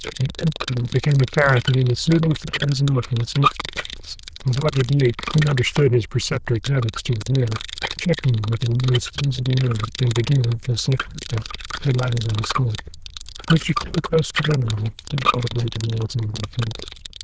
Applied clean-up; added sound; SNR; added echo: neural diffusion model UNIVERSE++.